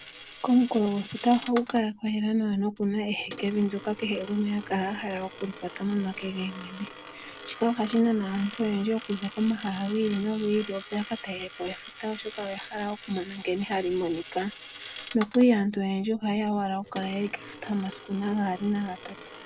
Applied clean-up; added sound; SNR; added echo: none; Coin (dropping); 15 dB; none.